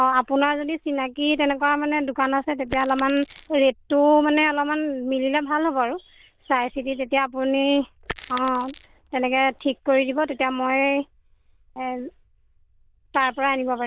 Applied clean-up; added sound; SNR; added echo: neural diffusion model UNIVERSE++.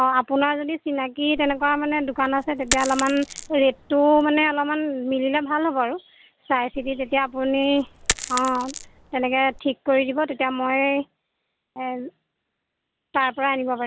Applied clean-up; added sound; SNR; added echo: none; Coin (dropping); 10 dB; none.